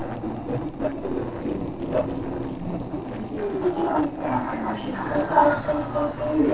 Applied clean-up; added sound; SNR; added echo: neural separator model SepFormer DNS4.